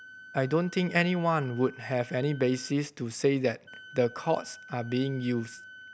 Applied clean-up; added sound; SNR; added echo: none; Wind instrument, woodwind instrument; 20 dB; none.